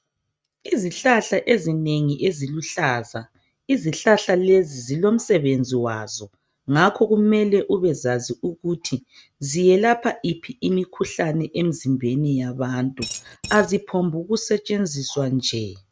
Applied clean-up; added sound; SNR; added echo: neural mask model RNNoise.